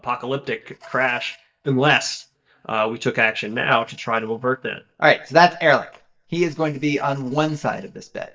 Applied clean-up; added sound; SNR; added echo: neural mask model DeepFilterNet 3.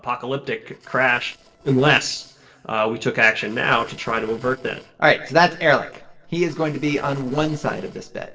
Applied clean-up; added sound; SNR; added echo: neural separator model SepFormer DNS4.